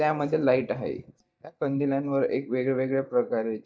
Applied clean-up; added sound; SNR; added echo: neural mask model DeepFilterNet 3.